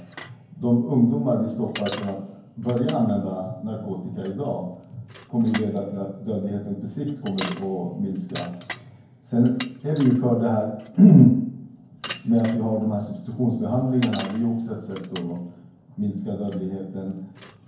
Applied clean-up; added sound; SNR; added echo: none; Bicycle; 19 dB; reverberation time 0.9 s.